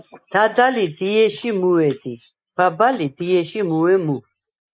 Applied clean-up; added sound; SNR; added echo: neural mask model Resemble Enhance denoiser.